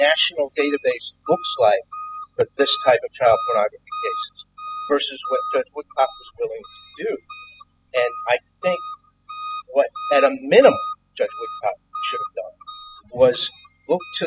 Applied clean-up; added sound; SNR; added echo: classical method spectral subtraction.